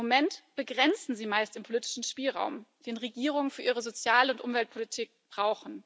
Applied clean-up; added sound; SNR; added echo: none; none; none; none.